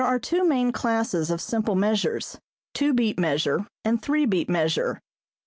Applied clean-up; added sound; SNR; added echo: none; none; none; none.